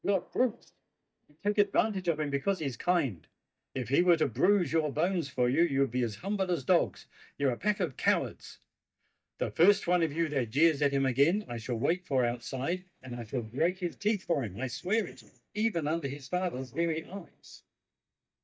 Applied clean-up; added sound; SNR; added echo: neural mask model DeepFilterNet 3.